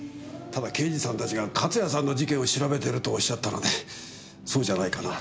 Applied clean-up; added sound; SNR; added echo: none; none; none; none.